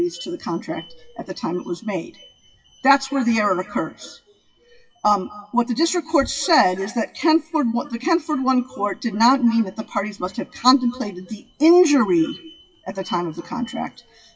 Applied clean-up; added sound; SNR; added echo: classical method WPE with log-MMSE.